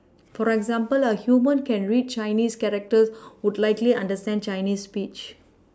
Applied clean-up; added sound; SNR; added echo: none; none; none; none.